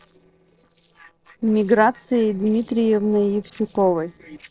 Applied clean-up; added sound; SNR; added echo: neural separator model SepFormer DNS4.